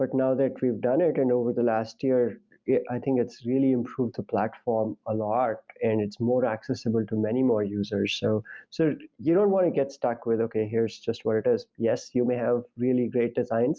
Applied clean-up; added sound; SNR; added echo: none; none; none; none.